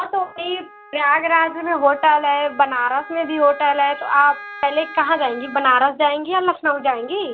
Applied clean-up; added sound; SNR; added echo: none; Wind instrument, woodwind instrument; 19 dB; none.